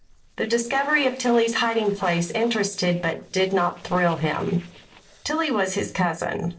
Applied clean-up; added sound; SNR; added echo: neural separator model SepFormer DNS4.